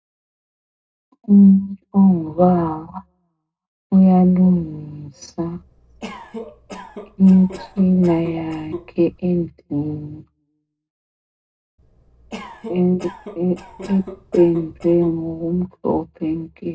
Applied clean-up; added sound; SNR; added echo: none; Cough; 16 dB; reverberation time 0.2 s.